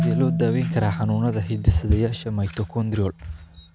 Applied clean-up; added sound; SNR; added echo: none; Marimba, xylophone; 6 dB; none.